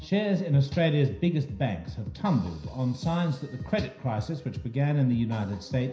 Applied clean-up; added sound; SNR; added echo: none; none; none; reverberation time 0.5 s.